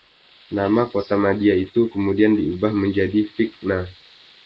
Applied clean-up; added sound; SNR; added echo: neural mask model Resemble Enhance denoiser.